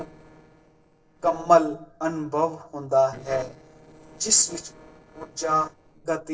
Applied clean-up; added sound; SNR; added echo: neural separator model SepFormer DNS4.